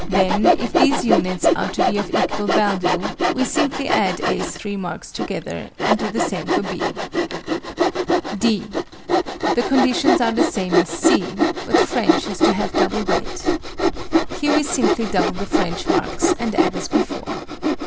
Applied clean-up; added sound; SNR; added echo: none; Sawing; -4 dB; none.